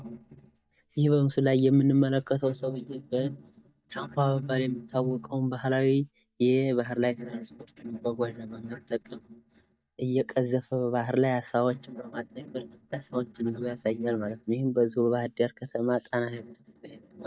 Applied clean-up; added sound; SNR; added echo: neural mask model DeepFilterNet 3.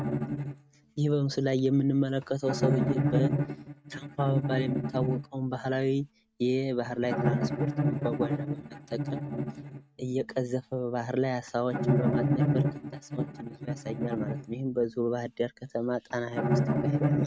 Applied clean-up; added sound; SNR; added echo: neural mask model RNNoise.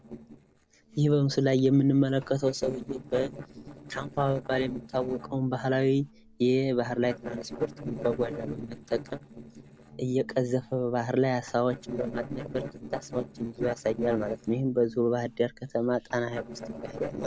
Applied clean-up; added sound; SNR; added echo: neural separator model SepFormer DNS4.